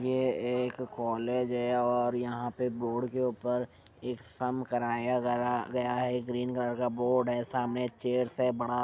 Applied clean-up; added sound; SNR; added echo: none; none; none; none.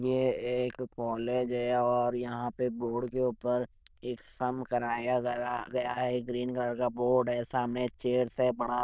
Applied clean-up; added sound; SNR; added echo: neural diffusion model UNIVERSE++.